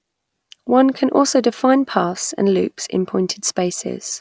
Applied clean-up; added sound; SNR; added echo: none; none; none; none.